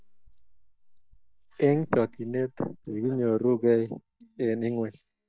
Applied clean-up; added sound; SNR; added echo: neural mask model DeepFilterNet 3.